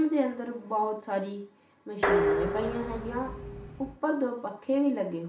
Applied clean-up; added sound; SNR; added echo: none; Dishes, pots, and pans; 1 dB; reverberation time 0.4 s.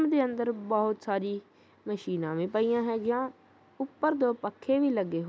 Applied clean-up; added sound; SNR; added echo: none; none; none; none.